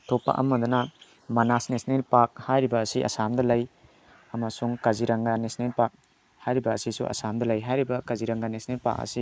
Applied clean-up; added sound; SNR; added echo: neural mask model Resemble Enhance denoiser.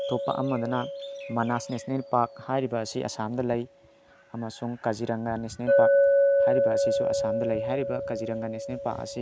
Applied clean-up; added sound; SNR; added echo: none; Chink, clink; -3 dB; none.